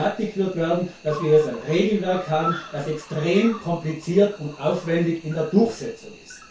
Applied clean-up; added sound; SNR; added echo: none; Cricket; 16 dB; reverberation time 0.2 s.